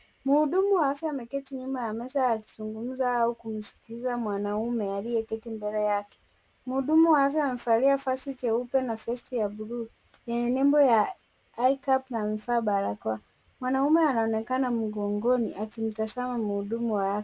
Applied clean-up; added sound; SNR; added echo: none; none; none; none.